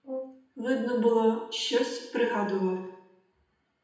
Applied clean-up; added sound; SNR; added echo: none; Brass instrument; 15 dB; reverberation time 0.8 s.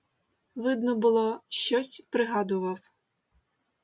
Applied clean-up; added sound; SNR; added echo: none; none; none; none.